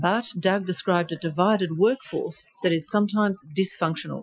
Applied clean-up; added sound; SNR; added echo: classical method Wiener filter.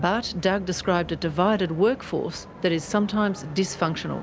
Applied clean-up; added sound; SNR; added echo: none; none; none; none.